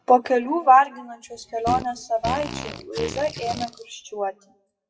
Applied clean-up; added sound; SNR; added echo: classical method WPE with log-MMSE.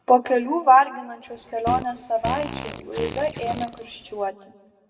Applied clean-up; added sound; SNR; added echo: none; Fart; 11 dB; reverberation time 0.9 s.